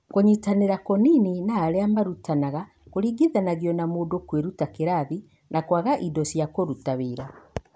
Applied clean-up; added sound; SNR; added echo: none; none; none; none.